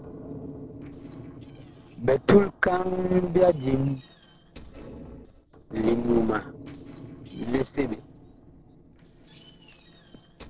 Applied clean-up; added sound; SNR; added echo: neural separator model SepFormer DNS4.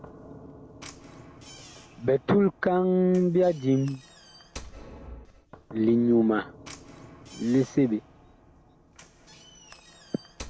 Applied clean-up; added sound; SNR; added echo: none; Knock / Slam; 19 dB; none.